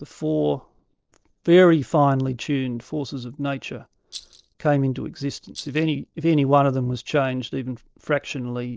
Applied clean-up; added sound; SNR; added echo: neural separator model SepFormer DNS4.